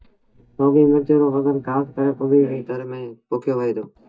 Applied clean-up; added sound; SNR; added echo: neural mask model DeepFilterNet 3.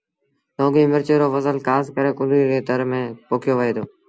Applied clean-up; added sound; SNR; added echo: none; none; none; none.